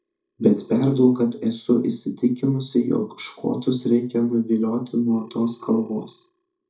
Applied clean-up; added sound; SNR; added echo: neural mask model DeepFilterNet 3.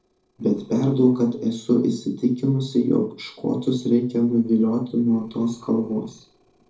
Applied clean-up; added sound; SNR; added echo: neural separator model SepFormer DNS4.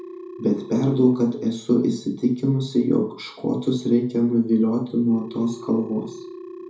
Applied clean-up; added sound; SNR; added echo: none; Telephone; 19 dB; reverberation time 0.6 s.